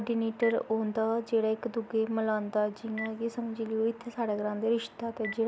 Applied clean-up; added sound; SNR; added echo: none; Telephone; 18 dB; none.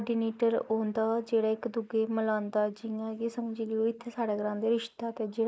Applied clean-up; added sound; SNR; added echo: neural mask model Resemble Enhance denoiser.